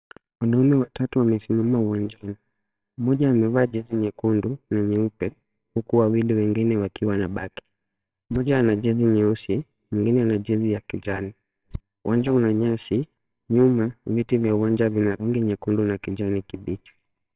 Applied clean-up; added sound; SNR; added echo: neural separator model SepFormer WHAMR!.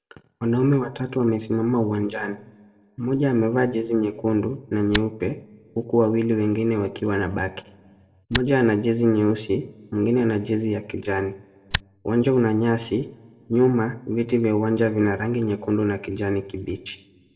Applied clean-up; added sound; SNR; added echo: none; Tick; 7 dB; reverberation time 1.0 s.